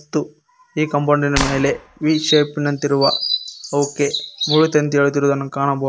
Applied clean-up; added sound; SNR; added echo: none; Chirp, tweet + Clapping; 6 dB; none.